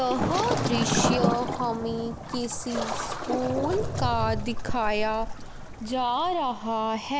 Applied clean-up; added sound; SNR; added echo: none; Waves, surf; 2 dB; none.